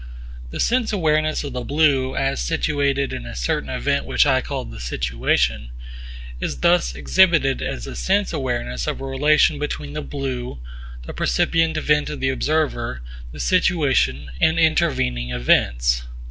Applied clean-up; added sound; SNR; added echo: none; none; none; none.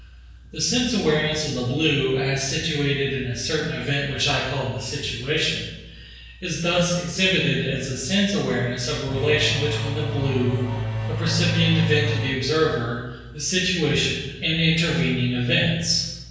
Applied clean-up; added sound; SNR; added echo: none; Engine / Domestic sounds, home sounds; 3 dB; reverberation time 1.0 s.